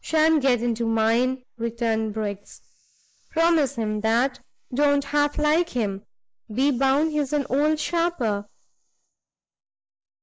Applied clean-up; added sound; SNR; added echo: neural mask model Resemble Enhance denoiser.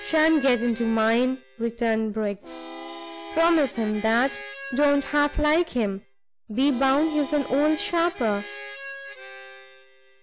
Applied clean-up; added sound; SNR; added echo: none; Harmonica; 15 dB; none.